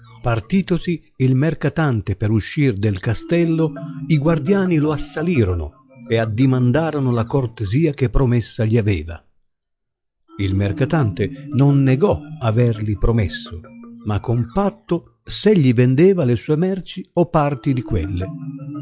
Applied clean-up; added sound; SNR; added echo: classical method log-MMSE.